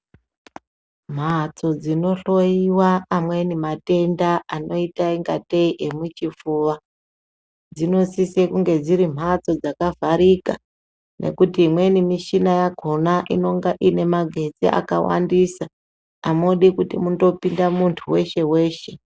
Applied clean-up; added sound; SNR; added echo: none; none; none; none.